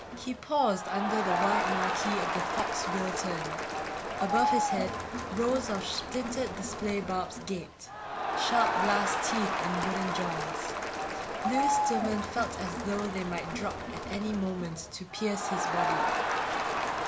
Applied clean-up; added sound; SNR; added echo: none; Crowd; -2 dB; none.